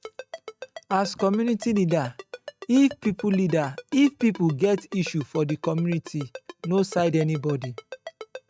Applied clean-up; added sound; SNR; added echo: neural mask model RNNoise.